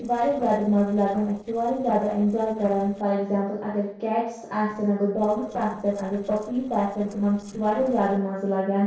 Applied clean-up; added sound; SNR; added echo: neural separator model SepFormer DNS4.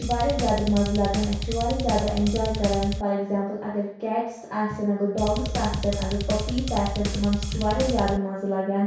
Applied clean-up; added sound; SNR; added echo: none; Drum kit; 3 dB; reverberation time 0.6 s.